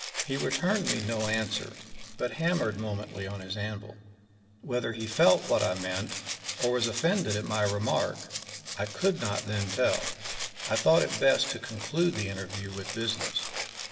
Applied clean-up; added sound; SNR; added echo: none; Rattle (instrument); 8 dB; reverberation time 2.3 s.